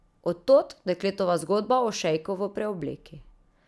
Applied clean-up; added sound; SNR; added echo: none; none; none; none.